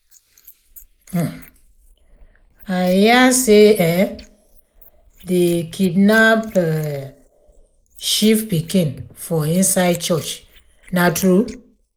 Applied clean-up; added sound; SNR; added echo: neural mask model Resemble Enhance denoiser.